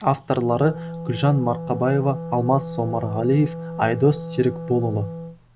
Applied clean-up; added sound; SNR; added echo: none; Wind instrument, woodwind instrument; 10 dB; none.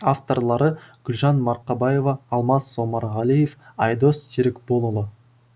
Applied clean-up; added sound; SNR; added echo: none; none; none; none.